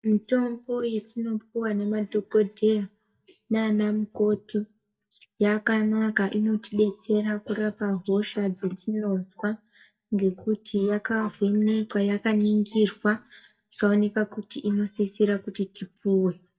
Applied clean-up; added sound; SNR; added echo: neural mask model DeepFilterNet 3.